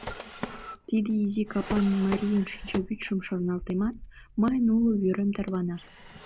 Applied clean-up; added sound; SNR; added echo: none; Drawer open or close; 14 dB; none.